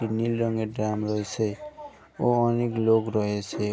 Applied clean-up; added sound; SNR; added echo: none; none; none; none.